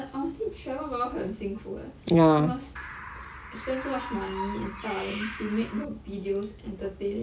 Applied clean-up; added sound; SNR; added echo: none; Bird; 9 dB; none.